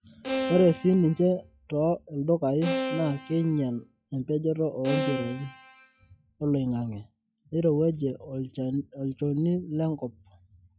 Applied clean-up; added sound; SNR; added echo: classical method log-MMSE.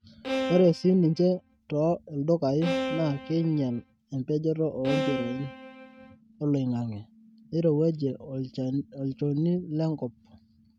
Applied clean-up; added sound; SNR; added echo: neural mask model RNNoise.